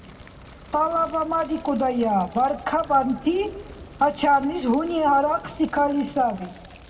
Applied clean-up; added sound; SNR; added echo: none; Fire; 20 dB; reverberation time 1.1 s.